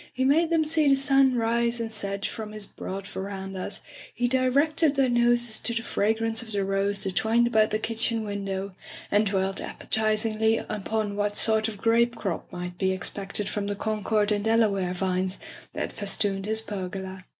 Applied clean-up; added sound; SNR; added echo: none; none; none; none.